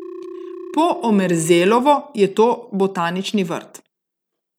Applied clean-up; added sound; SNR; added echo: none; Telephone; 17 dB; none.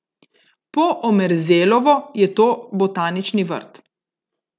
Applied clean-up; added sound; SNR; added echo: none; none; none; none.